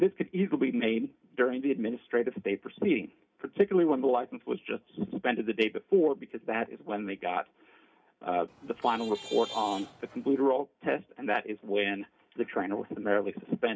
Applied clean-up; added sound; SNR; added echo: none; Traffic noise, roadway noise / Vehicle horn, car horn, honking; 16 dB; reverberation time 0.3 s.